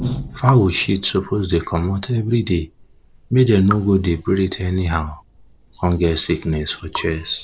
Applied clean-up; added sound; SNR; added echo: neural separator model SepFormer DNS4.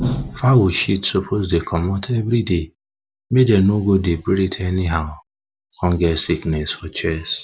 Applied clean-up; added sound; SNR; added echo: none; none; none; none.